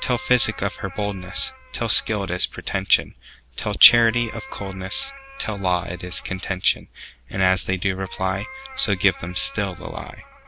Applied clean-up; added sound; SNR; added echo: none; Meow; 19 dB; none.